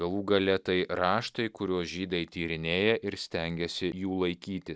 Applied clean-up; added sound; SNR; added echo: none; none; none; none.